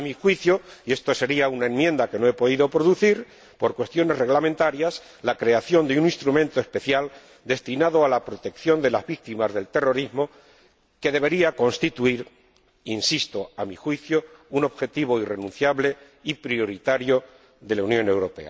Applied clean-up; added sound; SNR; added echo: none; none; none; none.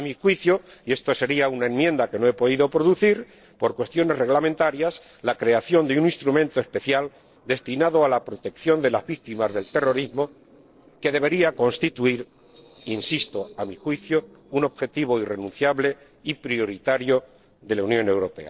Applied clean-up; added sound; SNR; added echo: neural separator model SepFormer DNS4.